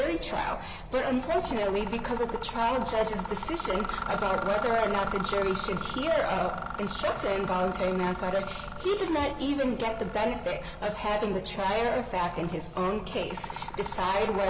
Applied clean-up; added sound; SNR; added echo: none; Mechanisms; 10 dB; none.